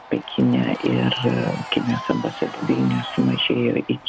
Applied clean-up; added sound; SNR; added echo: none; Crowd / Cheering; 14 dB; none.